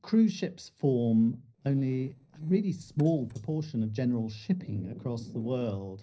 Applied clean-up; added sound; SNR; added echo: neural separator model SepFormer DNS4.